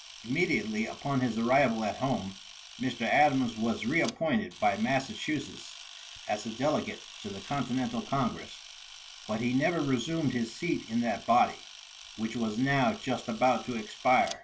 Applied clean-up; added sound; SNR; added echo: none; Camera; 17 dB; reverberation time 0.2 s.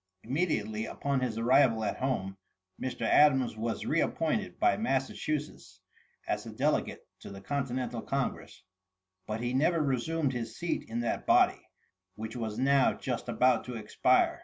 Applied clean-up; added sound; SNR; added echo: none; none; none; none.